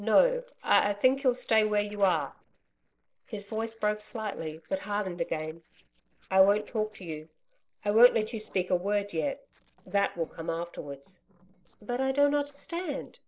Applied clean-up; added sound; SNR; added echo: neural separator model SepFormer DNS4.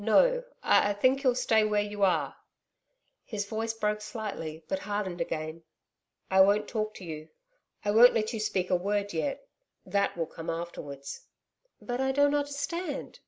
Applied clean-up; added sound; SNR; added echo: none; none; none; none.